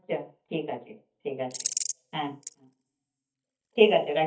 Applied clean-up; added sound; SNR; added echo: neural mask model DeepFilterNet 3.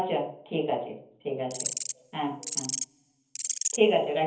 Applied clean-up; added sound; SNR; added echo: none; Insect; 4 dB; reverberation time 0.7 s.